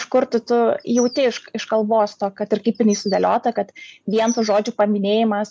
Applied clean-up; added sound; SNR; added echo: none; Bird vocalization, bird call, bird song; 16 dB; none.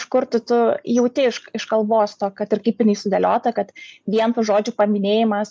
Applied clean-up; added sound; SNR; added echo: neural mask model DeepFilterNet 3.